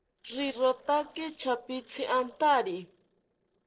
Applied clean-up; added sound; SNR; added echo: neural separator model SepFormer DNS4.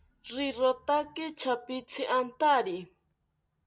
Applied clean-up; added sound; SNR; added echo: none; none; none; none.